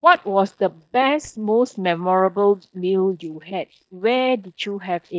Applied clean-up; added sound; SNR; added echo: neural mask model DeepFilterNet 3.